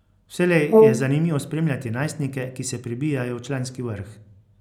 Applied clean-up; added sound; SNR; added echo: none; Brass instrument; -3 dB; none.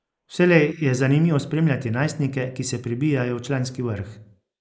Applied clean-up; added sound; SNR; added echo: neural mask model Resemble Enhance denoiser.